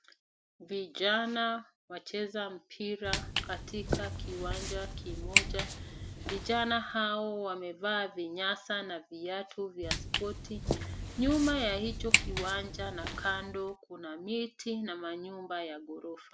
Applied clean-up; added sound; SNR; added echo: none; Walk, footsteps; -1 dB; none.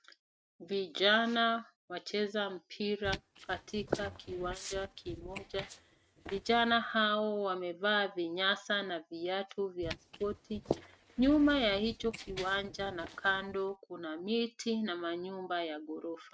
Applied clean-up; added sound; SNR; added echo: neural mask model RNNoise.